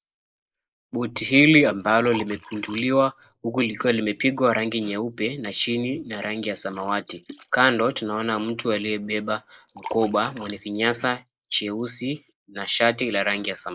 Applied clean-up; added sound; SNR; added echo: neural mask model Resemble Enhance denoiser.